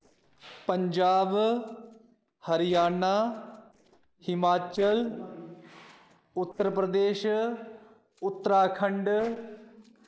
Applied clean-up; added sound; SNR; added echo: neural separator model SepFormer DNS4.